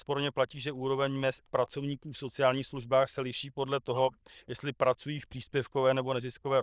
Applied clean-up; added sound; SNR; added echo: neural diffusion model UNIVERSE++.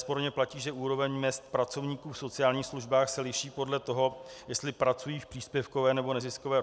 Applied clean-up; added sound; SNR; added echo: none; none; none; none.